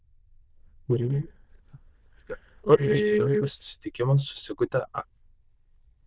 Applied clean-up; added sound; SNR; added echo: neural diffusion model UNIVERSE++.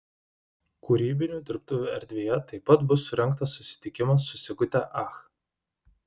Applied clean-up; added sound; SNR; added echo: none; none; none; none.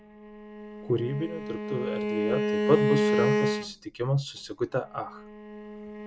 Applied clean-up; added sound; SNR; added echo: none; Bowed string instrument; -1 dB; none.